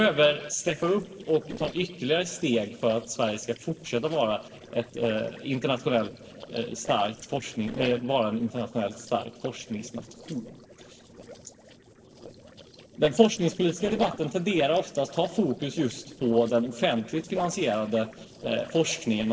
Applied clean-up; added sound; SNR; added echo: neural separator model SepFormer DNS4.